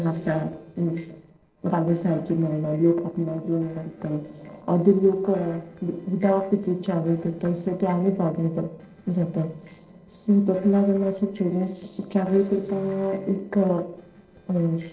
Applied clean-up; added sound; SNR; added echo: neural separator model SepFormer DNS4.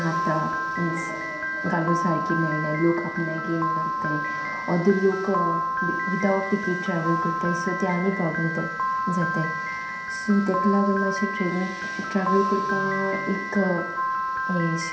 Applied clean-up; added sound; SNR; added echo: none; Piano; 2 dB; reverberation time 0.7 s.